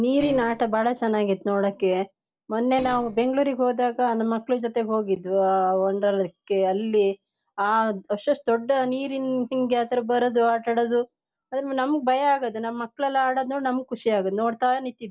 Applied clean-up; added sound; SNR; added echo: neural separator model SepFormer DNS4.